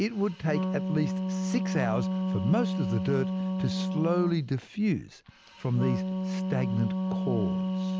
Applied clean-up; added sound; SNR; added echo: none; Wind instrument, woodwind instrument; 0 dB; none.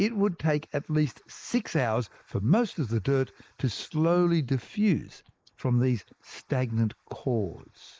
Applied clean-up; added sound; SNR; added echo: neural mask model Resemble Enhance denoiser.